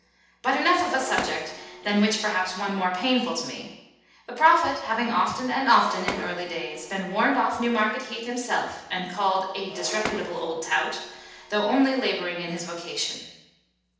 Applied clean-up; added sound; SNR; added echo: none; Shatter; 14 dB; reverberation time 0.8 s.